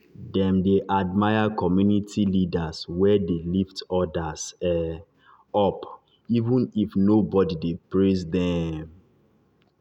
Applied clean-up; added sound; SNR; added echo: none; none; none; none.